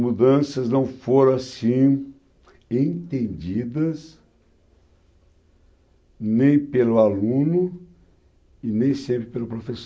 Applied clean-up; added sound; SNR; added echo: none; none; none; none.